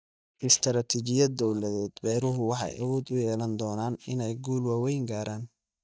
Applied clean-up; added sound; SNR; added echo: neural mask model DeepFilterNet 3.